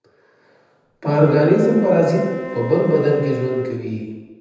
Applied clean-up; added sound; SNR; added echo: none; Wind instrument, woodwind instrument; 12 dB; reverberation time 1.1 s.